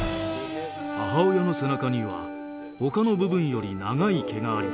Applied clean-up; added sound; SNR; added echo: none; Brass instrument; 8 dB; none.